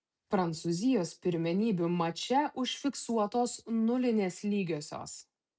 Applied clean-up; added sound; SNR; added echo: none; none; none; none.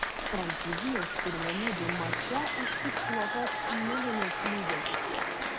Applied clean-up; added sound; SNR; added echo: none; Applause / Crowd; -5 dB; none.